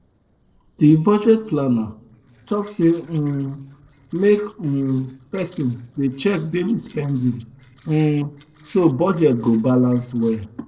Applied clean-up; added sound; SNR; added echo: neural separator model SepFormer DNS4.